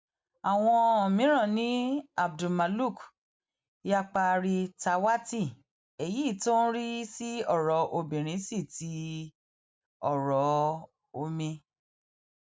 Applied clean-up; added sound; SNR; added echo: none; none; none; none.